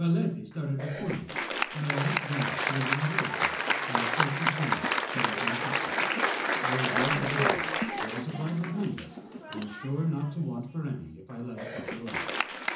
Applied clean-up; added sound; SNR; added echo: none; Applause; -2 dB; reverberation time 0.6 s.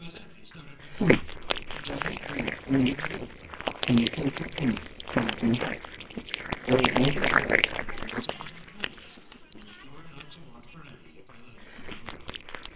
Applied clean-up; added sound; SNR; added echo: neural separator model SepFormer WHAMR!.